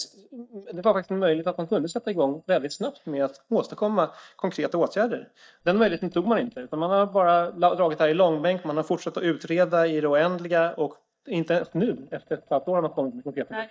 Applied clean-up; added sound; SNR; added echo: neural mask model DeepFilterNet 3.